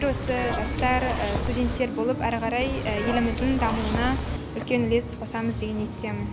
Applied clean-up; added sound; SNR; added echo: none; Zipper (clothing) / Telephone; 3 dB; none.